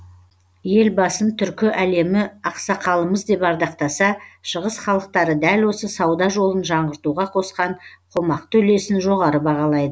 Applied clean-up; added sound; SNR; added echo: none; none; none; none.